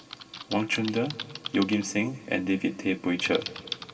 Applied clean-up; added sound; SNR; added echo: none; Typing; 12 dB; reverberation time 1.9 s.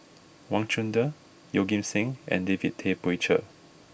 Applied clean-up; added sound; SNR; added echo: none; none; none; none.